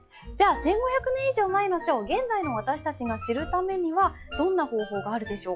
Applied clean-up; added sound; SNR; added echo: classical method log-MMSE.